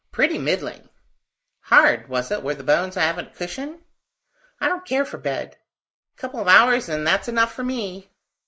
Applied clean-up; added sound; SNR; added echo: neural mask model Resemble Enhance denoiser.